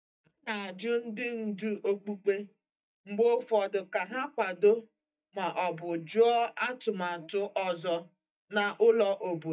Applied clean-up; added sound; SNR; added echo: neural mask model DeepFilterNet 3.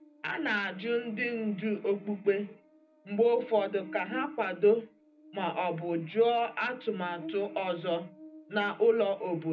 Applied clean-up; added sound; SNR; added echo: none; Buzz; 19 dB; reverberation time 0.4 s.